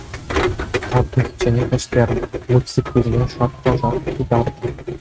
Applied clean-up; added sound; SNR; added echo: neural mask model RNNoise.